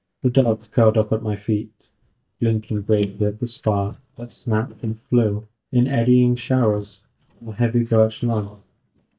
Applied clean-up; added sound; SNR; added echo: neural mask model DeepFilterNet 3.